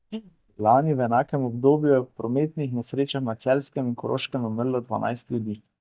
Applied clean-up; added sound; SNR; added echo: neural mask model DeepFilterNet 3.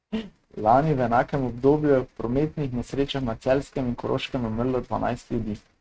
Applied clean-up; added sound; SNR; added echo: neural mask model RNNoise.